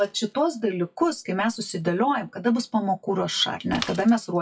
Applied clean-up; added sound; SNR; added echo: classical method WPE with log-MMSE.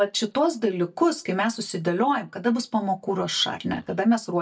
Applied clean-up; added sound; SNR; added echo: neural mask model DeepFilterNet 3.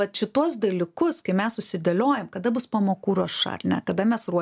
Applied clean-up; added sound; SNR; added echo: none; none; none; none.